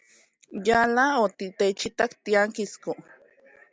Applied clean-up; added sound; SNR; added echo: none; none; none; none.